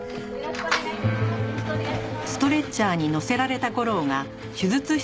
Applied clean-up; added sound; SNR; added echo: none; none; none; none.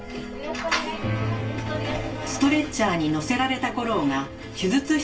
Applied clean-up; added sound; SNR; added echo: none; none; none; reverberation time 0.2 s.